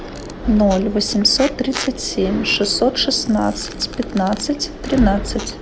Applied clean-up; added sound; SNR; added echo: none; Squeak; 18 dB; none.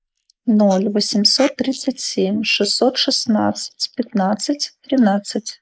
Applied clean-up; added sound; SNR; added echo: neural mask model Resemble Enhance denoiser.